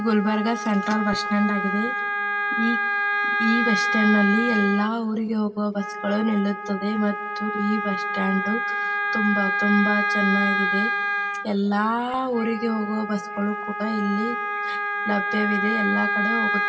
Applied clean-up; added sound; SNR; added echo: none; Wind instrument, woodwind instrument; 1 dB; reverberation time 1.7 s.